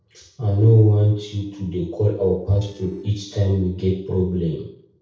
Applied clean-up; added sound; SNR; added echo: neural separator model SepFormer DNS4.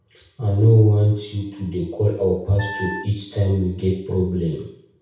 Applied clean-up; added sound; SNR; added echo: none; Wind instrument, woodwind instrument; 12 dB; reverberation time 0.6 s.